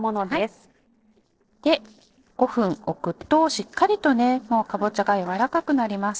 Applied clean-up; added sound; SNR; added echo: neural separator model SepFormer DNS4.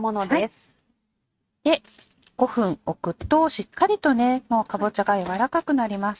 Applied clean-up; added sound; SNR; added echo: neural mask model RNNoise.